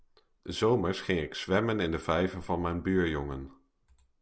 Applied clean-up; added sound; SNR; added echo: none; none; none; none.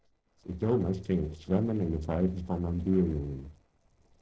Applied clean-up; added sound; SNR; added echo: neural separator model SepFormer DNS4.